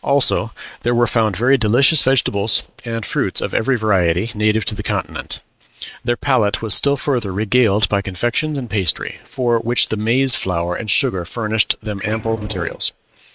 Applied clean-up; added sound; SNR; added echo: neural mask model RNNoise.